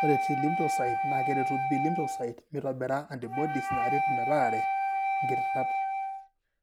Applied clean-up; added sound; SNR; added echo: none; Wind instrument, woodwind instrument; -3 dB; none.